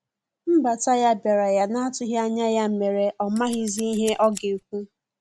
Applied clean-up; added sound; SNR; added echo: none; Scissors; 9 dB; none.